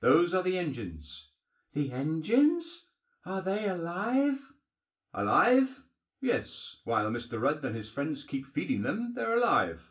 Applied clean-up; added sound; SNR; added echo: none; none; none; reverberation time 0.3 s.